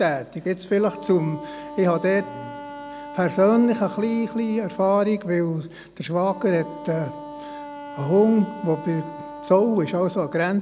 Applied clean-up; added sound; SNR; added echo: none; Wind instrument, woodwind instrument; 15 dB; none.